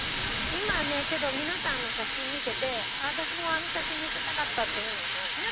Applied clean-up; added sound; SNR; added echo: neural mask model RNNoise.